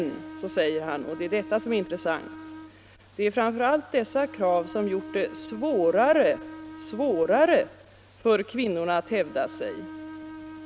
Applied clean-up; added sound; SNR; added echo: none; Bowed string instrument; 16 dB; none.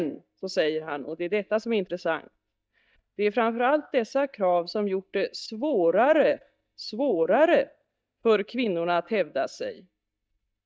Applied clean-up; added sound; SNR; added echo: neural mask model DeepFilterNet 3.